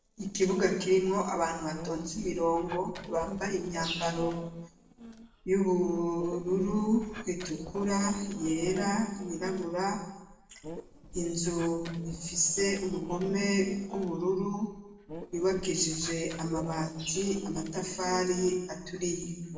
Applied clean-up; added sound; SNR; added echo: neural separator model SepFormer DNS4.